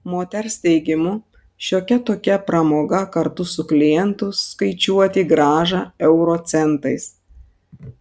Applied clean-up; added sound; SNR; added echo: none; none; none; none.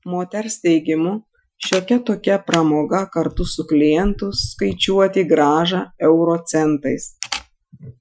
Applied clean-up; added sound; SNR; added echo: classical method Wiener filter.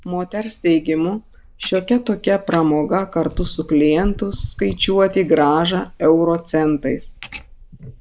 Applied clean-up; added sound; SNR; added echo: neural mask model Resemble Enhance denoiser.